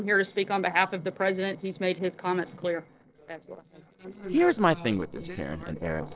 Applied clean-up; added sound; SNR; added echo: neural separator model SepFormer DNS4.